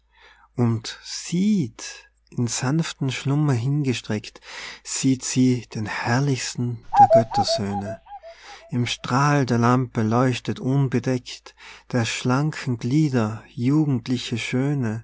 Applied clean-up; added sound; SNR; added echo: none; Bird vocalization, bird call, bird song; -1 dB; none.